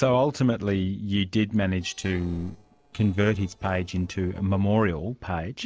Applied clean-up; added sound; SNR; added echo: neural separator model SepFormer DNS4.